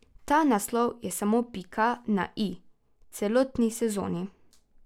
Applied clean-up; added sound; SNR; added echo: none; none; none; none.